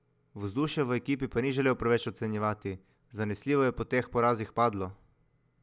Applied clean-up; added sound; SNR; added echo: none; none; none; none.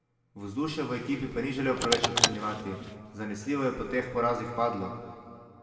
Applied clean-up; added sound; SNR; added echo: none; Car; 1 dB; reverberation time 2.0 s.